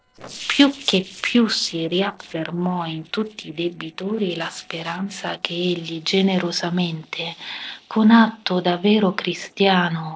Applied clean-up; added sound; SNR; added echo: neural separator model SepFormer DNS4.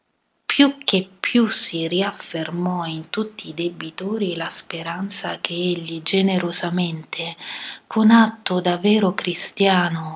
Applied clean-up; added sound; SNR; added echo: none; none; none; none.